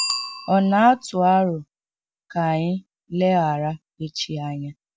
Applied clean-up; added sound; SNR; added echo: none; Bicycle bell; 14 dB; none.